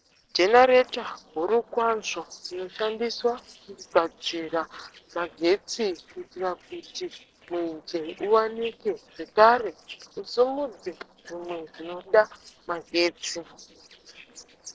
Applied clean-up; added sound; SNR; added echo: neural separator model SepFormer DNS4.